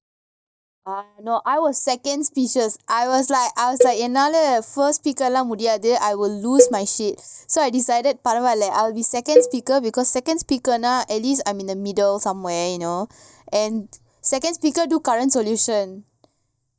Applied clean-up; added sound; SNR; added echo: neural mask model DeepFilterNet 3.